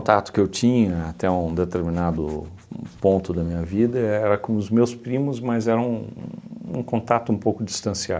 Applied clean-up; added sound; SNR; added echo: none; none; none; none.